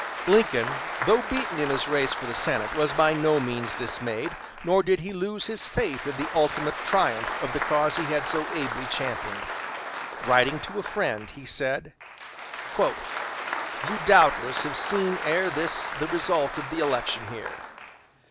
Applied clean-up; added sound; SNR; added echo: none; Applause; 6 dB; none.